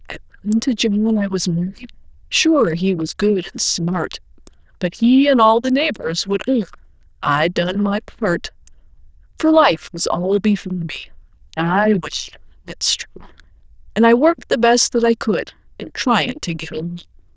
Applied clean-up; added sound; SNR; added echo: neural diffusion model UNIVERSE++.